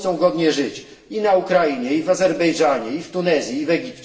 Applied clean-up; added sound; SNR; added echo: none; none; none; reverberation time 0.7 s.